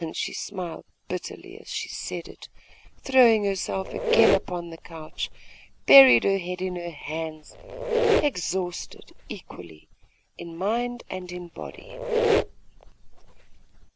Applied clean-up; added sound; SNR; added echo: none; Squeak; 2 dB; none.